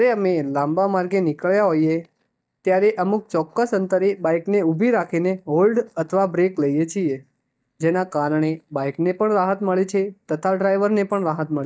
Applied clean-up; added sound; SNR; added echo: neural mask model DeepFilterNet 3.